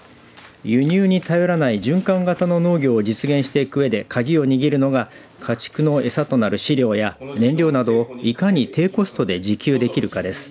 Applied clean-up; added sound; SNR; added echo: none; none; none; none.